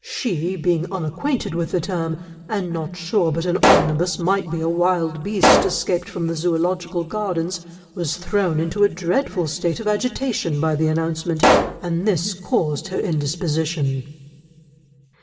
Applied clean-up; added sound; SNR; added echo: none; Explosion; -1 dB; reverberation time 2.4 s.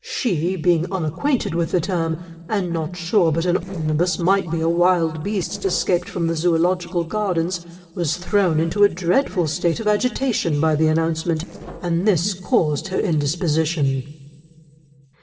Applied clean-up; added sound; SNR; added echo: neural separator model SepFormer DNS4.